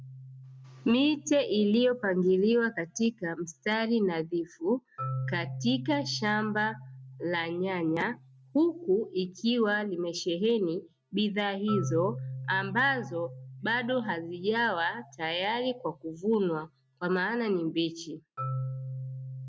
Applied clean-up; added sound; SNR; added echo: none; Marimba, xylophone; 12 dB; none.